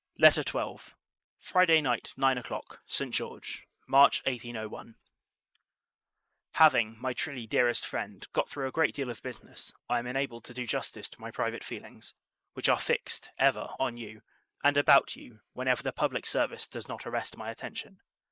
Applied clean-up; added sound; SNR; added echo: neural mask model Resemble Enhance denoiser.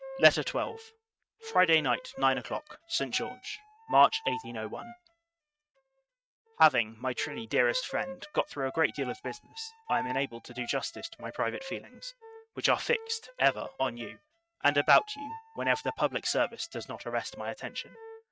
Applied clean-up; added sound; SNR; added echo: neural mask model RNNoise.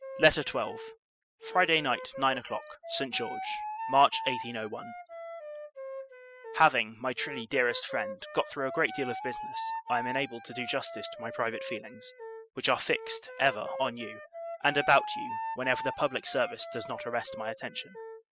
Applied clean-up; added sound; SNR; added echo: classical method spectral subtraction.